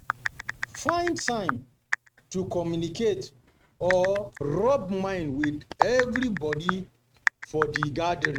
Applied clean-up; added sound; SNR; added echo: neural mask model RNNoise.